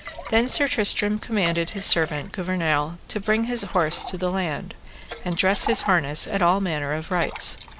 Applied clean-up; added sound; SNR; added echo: none; Liquid; 15 dB; none.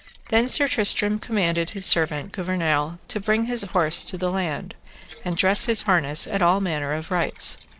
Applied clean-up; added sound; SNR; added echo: neural separator model SepFormer DNS4.